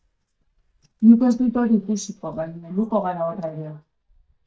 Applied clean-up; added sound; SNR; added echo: neural mask model DeepFilterNet 3.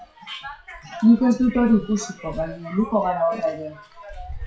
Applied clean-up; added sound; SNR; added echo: classical method WPE with log-MMSE.